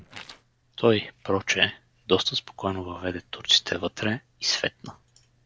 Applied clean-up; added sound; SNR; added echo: neural separator model SepFormer DNS4.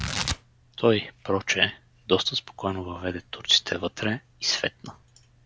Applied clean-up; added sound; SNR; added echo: none; Tearing; 12 dB; none.